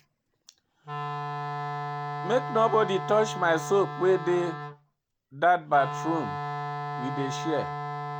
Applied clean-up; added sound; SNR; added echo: none; Wind instrument, woodwind instrument; 6 dB; none.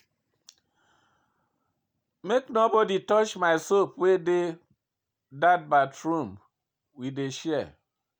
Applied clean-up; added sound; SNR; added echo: none; none; none; none.